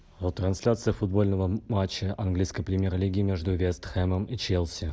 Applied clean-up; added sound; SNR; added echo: none; none; none; none.